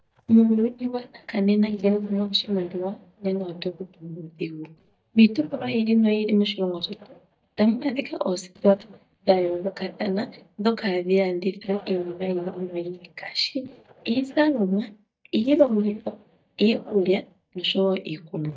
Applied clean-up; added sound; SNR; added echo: neural mask model DeepFilterNet 3.